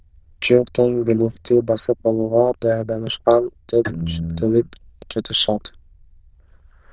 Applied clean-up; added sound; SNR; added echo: neural diffusion model UNIVERSE++.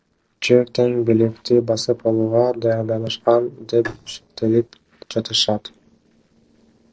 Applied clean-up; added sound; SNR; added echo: neural separator model SepFormer DNS4.